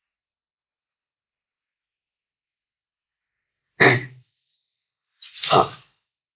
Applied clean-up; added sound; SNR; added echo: neural mask model Resemble Enhance denoiser.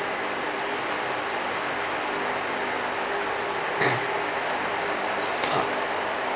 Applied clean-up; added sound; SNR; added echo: none; none; none; none.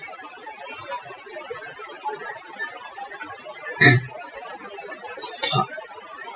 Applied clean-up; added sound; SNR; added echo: classical method Wiener filter.